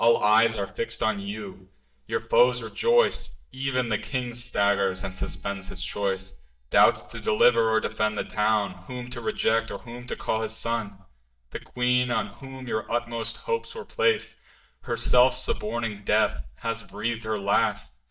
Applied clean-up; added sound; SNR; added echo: neural mask model DeepFilterNet 3.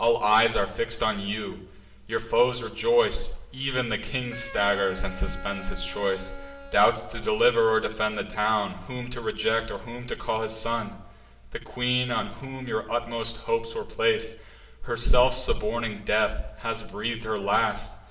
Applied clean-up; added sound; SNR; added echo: none; Wind instrument, woodwind instrument; 16 dB; reverberation time 0.9 s.